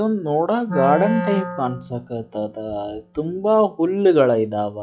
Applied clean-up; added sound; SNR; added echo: classical method log-MMSE.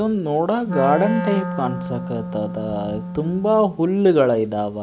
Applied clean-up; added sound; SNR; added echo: none; Wind instrument, woodwind instrument; 7 dB; none.